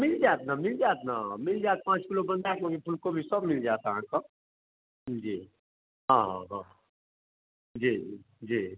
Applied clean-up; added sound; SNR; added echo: none; none; none; none.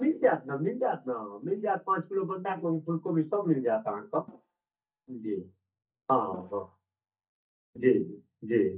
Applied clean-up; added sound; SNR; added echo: neural mask model DeepFilterNet 3.